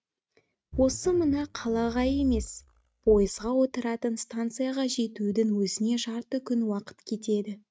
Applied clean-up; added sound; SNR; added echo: neural mask model RNNoise.